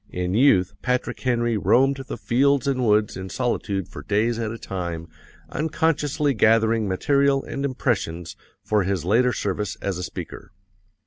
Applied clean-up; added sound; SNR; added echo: none; none; none; none.